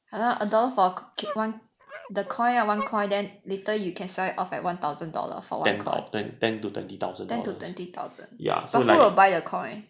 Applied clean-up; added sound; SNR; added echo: none; Dog + Wind instrument, woodwind instrument; 16 dB; none.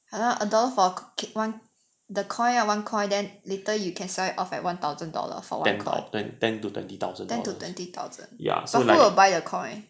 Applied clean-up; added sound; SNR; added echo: none; none; none; none.